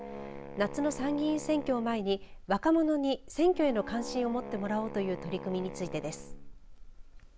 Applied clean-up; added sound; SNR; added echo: none; Wind instrument, woodwind instrument; 13 dB; none.